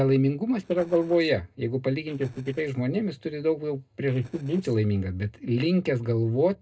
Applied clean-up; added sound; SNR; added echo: neural separator model SepFormer DNS4.